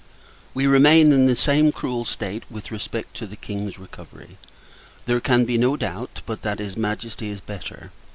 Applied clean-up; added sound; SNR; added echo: none; none; none; none.